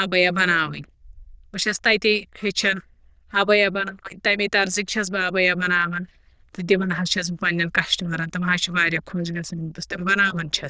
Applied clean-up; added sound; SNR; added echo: neural diffusion model UNIVERSE++.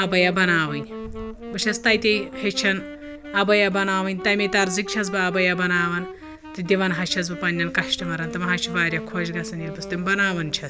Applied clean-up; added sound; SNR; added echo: none; Wind instrument, woodwind instrument; 12 dB; none.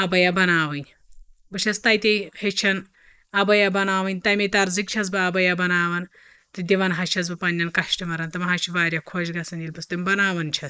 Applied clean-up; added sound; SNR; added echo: neural mask model Resemble Enhance denoiser.